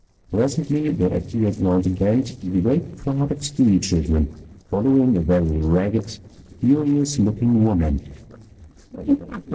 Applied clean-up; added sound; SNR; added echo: neural separator model SepFormer DNS4.